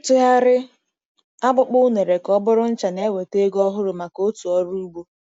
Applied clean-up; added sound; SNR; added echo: none; none; none; none.